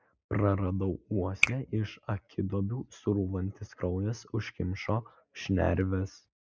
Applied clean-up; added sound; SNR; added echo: neural mask model Resemble Enhance denoiser.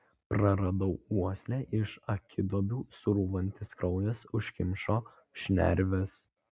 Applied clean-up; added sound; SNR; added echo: none; none; none; none.